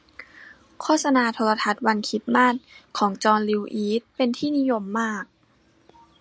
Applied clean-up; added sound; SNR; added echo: none; none; none; none.